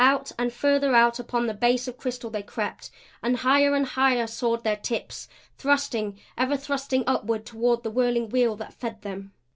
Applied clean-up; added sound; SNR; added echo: none; none; none; none.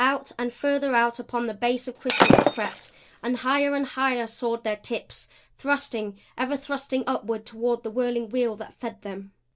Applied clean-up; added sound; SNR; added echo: none; Shatter; -5 dB; none.